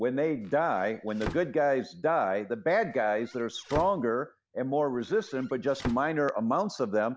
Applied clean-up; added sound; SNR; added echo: none; Squeak / Slam / Wood; 14 dB; none.